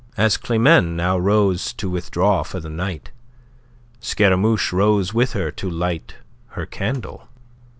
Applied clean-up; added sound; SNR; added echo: none; none; none; none.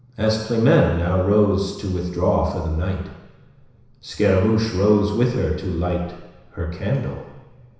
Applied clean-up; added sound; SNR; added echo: none; none; none; reverberation time 1.0 s.